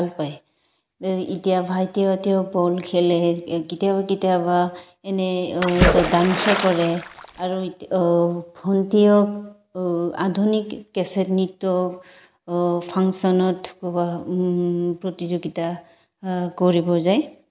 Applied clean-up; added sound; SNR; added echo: none; Splash, splatter; 1 dB; none.